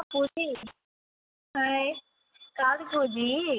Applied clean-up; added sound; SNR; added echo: none; none; none; none.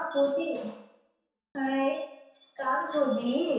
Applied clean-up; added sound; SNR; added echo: none; none; none; reverberation time 0.7 s.